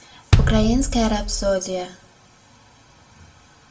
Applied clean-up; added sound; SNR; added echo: none; Bass drum; -3 dB; reverberation time 0.3 s.